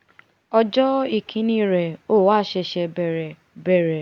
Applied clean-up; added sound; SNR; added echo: none; none; none; none.